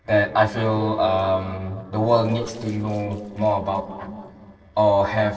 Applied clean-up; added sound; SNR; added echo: neural separator model SepFormer DNS4.